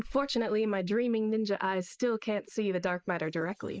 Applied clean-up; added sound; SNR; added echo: neural mask model Resemble Enhance denoiser.